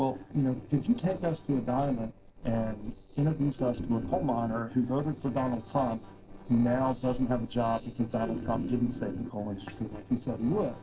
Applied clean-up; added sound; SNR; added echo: neural separator model SepFormer DNS4.